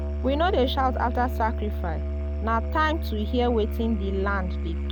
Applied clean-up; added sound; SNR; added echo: none; Musical instrument; 1 dB; none.